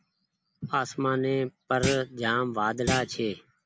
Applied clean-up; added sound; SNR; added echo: none; Thump, thud; 4 dB; none.